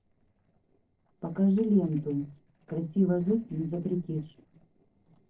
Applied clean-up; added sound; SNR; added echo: neural separator model SepFormer DNS4.